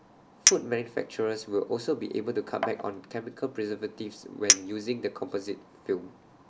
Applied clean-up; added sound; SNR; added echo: none; Chink, clink; 1 dB; none.